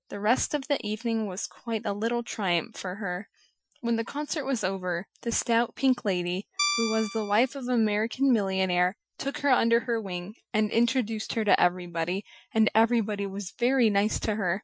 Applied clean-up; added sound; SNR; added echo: classical method Wiener filter.